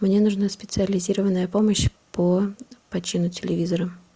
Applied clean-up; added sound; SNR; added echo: none; none; none; none.